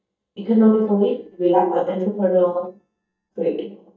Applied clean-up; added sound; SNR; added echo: neural mask model DeepFilterNet 3.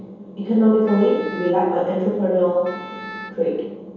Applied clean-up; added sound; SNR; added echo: none; Wind instrument, woodwind instrument; 16 dB; reverberation time 0.7 s.